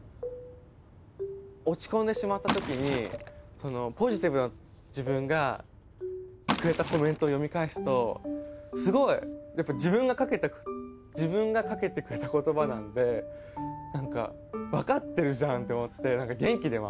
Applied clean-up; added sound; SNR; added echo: none; Liquid; 9 dB; none.